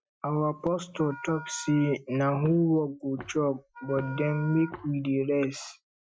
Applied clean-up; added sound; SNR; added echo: classical method Wiener filter.